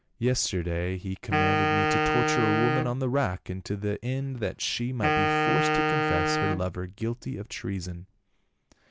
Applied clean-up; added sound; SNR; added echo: none; Wind instrument, woodwind instrument; -2 dB; none.